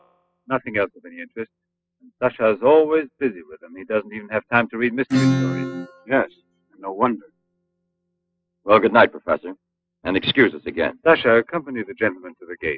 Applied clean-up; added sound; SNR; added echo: classical method spectral subtraction.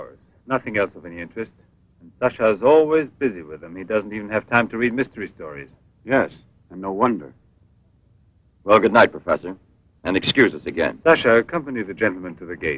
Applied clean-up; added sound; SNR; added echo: none; none; none; none.